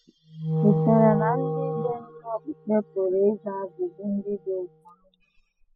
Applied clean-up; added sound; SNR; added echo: classical method spectral subtraction.